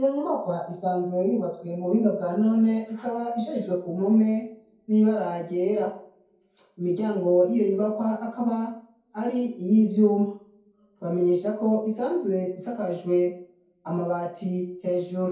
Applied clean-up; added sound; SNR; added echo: none; none; none; reverberation time 0.6 s.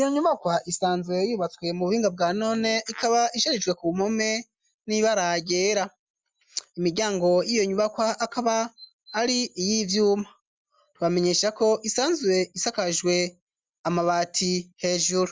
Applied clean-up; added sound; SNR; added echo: none; none; none; none.